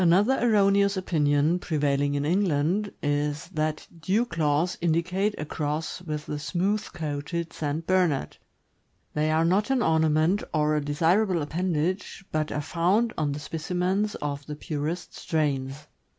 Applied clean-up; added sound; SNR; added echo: none; none; none; none.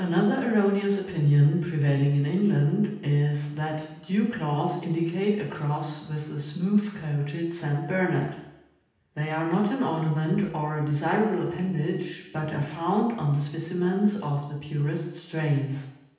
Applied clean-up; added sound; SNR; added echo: none; none; none; reverberation time 0.9 s.